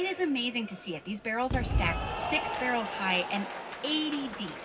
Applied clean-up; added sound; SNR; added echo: none; Applause / Cheering; 3 dB; reverberation time 0.4 s.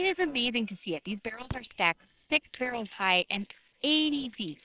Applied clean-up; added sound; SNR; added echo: neural separator model SepFormer WHAMR!.